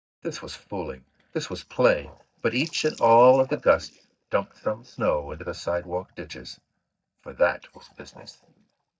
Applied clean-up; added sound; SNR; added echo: neural mask model DeepFilterNet 3.